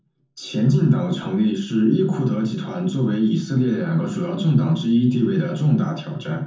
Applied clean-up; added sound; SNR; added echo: none; none; none; reverberation time 0.6 s.